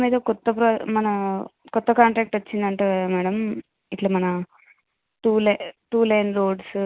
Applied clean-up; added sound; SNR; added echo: none; none; none; none.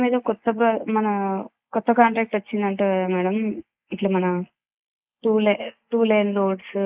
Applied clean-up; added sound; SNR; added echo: neural mask model Resemble Enhance denoiser.